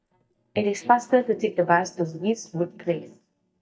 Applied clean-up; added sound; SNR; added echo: neural mask model DeepFilterNet 3.